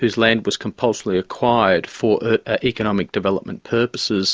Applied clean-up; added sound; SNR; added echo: none; none; none; none.